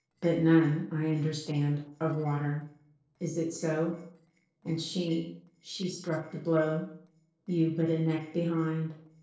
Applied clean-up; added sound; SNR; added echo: neural separator model SepFormer DNS4.